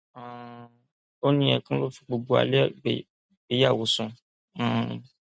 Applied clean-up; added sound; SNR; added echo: none; none; none; none.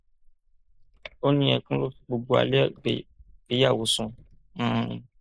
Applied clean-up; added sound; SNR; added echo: neural mask model Resemble Enhance denoiser.